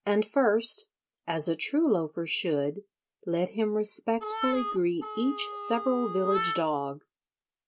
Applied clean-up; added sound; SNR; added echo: none; Harmonica; 6 dB; none.